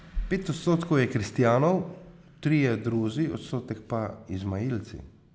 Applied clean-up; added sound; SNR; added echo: none; none; none; none.